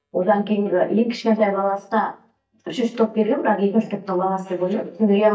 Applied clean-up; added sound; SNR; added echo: neural mask model DeepFilterNet 3.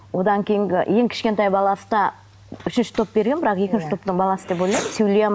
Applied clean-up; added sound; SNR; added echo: none; none; none; none.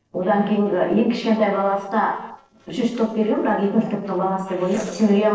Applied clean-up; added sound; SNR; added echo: neural separator model SepFormer DNS4.